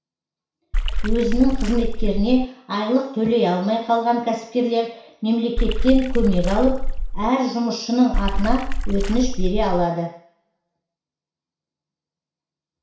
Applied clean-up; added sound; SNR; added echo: none; Water / Splash, splatter; -2 dB; reverberation time 0.6 s.